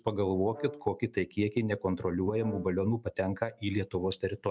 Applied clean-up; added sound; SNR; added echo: none; Brass instrument; 18 dB; none.